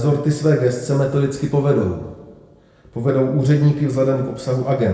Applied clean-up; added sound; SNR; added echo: none; none; none; reverberation time 0.8 s.